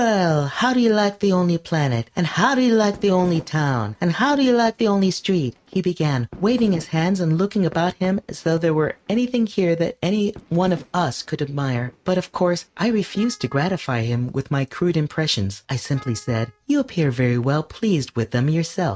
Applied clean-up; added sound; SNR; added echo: neural mask model RNNoise.